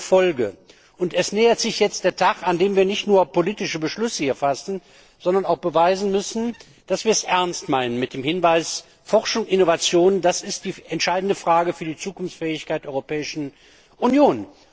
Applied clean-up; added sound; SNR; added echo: neural separator model SepFormer DNS4.